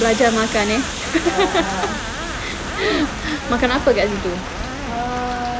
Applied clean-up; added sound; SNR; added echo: none; Screech + Hiss; 10 dB; none.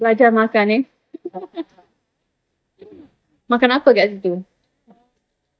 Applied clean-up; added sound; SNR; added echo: neural mask model DeepFilterNet 3.